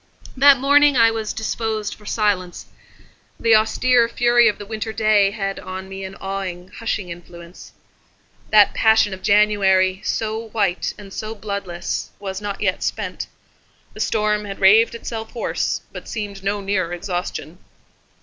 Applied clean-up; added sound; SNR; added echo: none; none; none; none.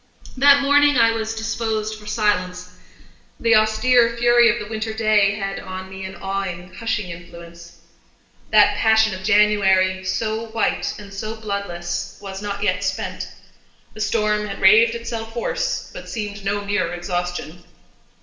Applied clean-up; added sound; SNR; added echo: none; none; none; reverberation time 0.8 s.